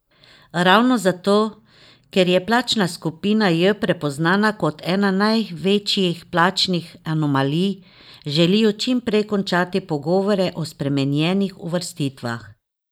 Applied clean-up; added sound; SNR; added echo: neural mask model Resemble Enhance denoiser.